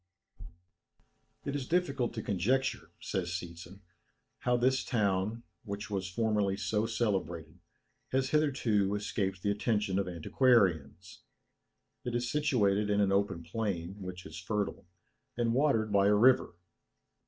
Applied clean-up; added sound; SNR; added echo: none; none; none; none.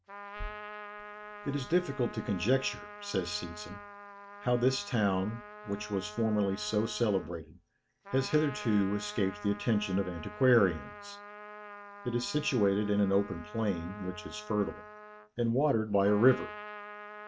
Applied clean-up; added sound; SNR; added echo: none; Trumpet; 15 dB; none.